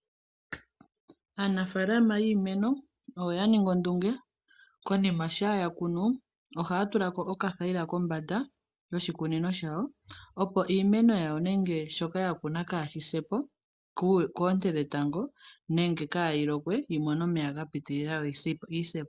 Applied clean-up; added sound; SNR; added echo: none; none; none; none.